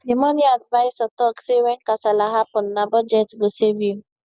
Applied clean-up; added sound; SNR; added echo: none; none; none; none.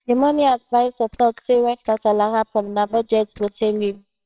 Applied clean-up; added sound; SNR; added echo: neural separator model SepFormer WHAMR!.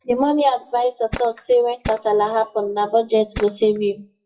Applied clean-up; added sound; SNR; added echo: classical method WPE with log-MMSE.